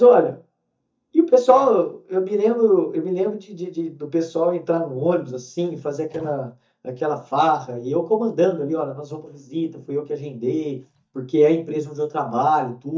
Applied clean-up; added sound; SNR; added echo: neural mask model DeepFilterNet 3.